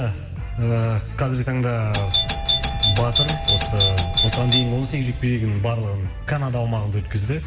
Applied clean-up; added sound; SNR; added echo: none; Doorbell; 0 dB; reverberation time 1.8 s.